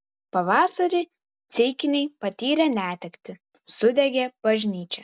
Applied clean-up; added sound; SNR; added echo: none; none; none; none.